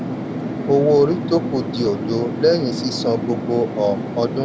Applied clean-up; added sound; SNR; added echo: none; Fixed-wing aircraft, airplane; 5 dB; none.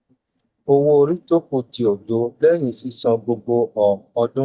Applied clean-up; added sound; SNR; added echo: neural mask model DeepFilterNet 3.